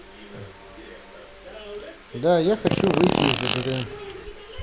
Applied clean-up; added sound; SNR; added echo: none; Fart; -1 dB; none.